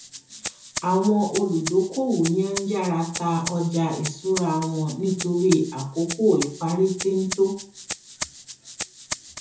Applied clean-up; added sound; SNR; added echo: none; Rattle (instrument); 11 dB; reverberation time 0.6 s.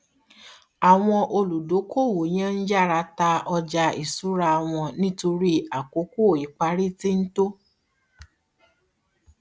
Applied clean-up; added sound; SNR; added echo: none; none; none; none.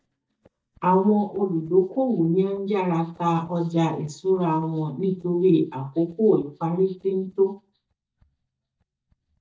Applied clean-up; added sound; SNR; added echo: neural mask model DeepFilterNet 3.